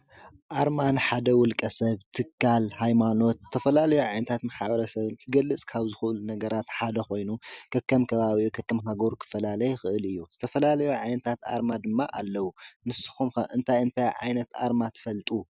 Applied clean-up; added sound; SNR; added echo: none; none; none; none.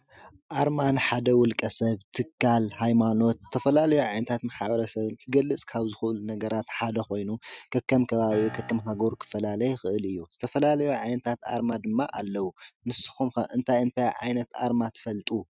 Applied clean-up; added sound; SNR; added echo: neural mask model RNNoise.